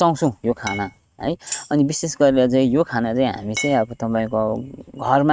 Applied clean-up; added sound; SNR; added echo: neural mask model RNNoise.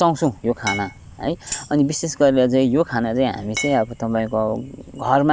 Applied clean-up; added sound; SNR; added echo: none; Glass + Tambourine; 10 dB; none.